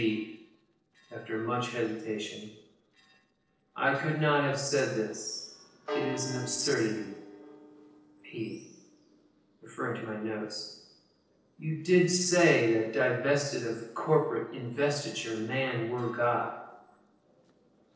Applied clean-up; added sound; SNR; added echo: neural separator model SepFormer DNS4.